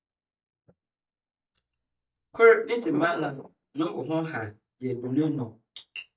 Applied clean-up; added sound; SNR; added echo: neural mask model DeepFilterNet 3.